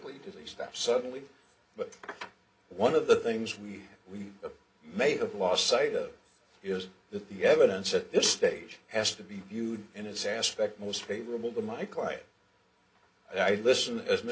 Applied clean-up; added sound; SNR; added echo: none; none; none; reverberation time 0.3 s.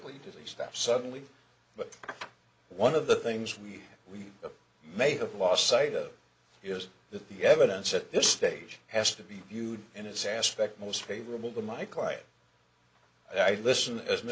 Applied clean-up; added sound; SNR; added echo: none; none; none; none.